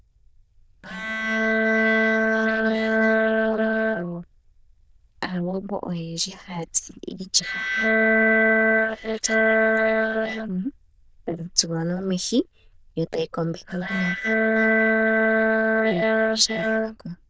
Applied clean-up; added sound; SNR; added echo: neural diffusion model UNIVERSE++.